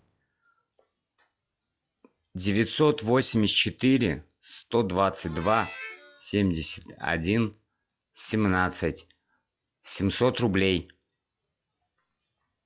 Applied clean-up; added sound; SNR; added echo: classical method log-MMSE.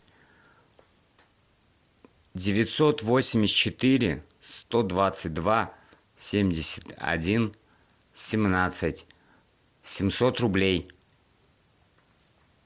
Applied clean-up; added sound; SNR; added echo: none; none; none; none.